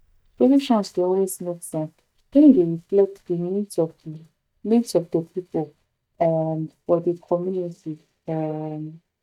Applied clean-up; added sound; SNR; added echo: neural mask model DeepFilterNet 3.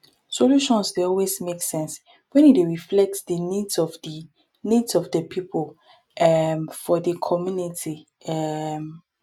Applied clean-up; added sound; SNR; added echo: none; none; none; none.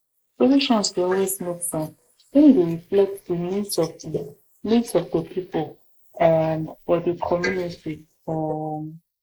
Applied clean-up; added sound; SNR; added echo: neural mask model Resemble Enhance denoiser.